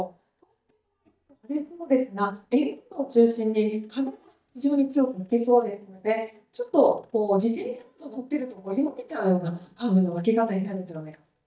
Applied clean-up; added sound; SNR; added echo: neural mask model DeepFilterNet 3.